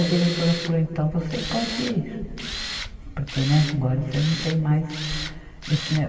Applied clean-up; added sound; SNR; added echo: none; Tools; 10 dB; reverberation time 2.4 s.